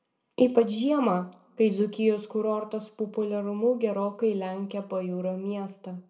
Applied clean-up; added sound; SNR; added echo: none; none; none; reverberation time 0.4 s.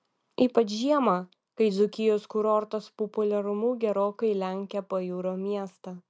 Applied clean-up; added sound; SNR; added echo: none; none; none; none.